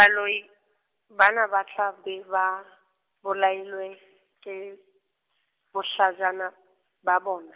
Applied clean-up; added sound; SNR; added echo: none; none; none; none.